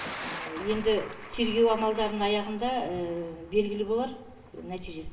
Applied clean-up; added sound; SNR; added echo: none; Thunder; 14 dB; reverberation time 0.4 s.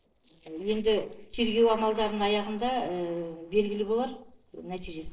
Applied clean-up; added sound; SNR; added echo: neural separator model SepFormer DNS4.